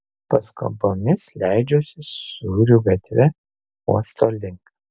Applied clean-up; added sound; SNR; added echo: none; none; none; none.